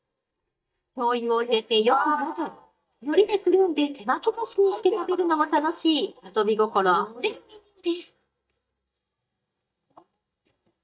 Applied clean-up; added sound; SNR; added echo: neural mask model DeepFilterNet 3.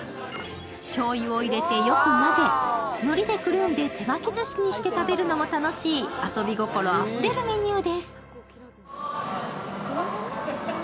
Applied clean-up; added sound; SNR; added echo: none; none; none; none.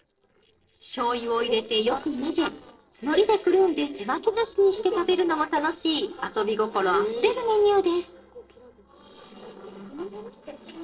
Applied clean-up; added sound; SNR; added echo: neural separator model SepFormer DNS4.